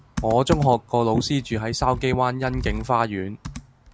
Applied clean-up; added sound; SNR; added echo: none; Computer keyboard; 11 dB; none.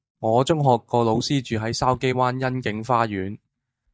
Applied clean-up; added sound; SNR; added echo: neural mask model DeepFilterNet 3.